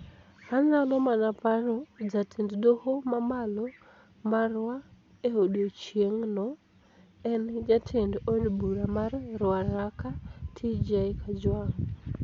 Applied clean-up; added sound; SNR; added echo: none; none; none; none.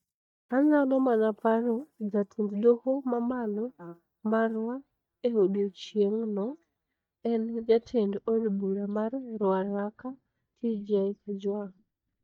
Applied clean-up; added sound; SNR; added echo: neural mask model DeepFilterNet 3.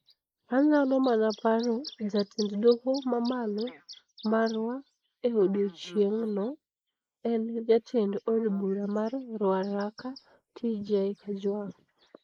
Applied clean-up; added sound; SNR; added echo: neural mask model Resemble Enhance denoiser.